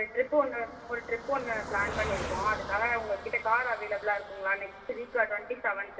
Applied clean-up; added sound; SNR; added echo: none; Car passing by; 11 dB; reverberation time 2.7 s.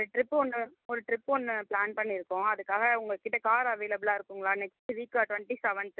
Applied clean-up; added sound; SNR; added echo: none; none; none; none.